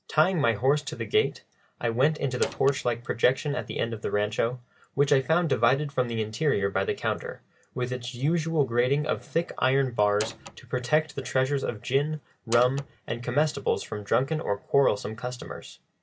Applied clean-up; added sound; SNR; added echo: none; Door; 11 dB; none.